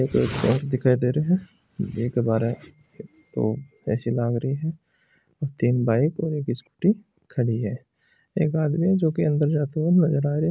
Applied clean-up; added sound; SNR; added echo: none; none; none; none.